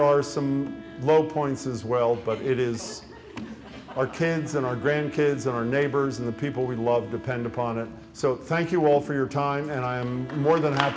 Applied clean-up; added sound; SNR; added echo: none; Wind instrument, woodwind instrument; 20 dB; none.